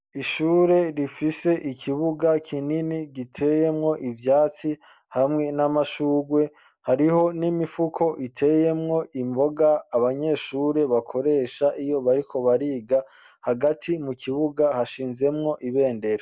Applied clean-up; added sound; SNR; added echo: none; none; none; none.